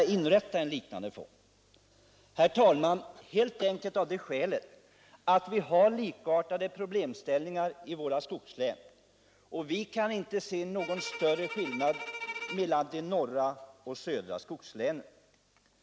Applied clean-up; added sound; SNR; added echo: none; Bowed string instrument; 11 dB; none.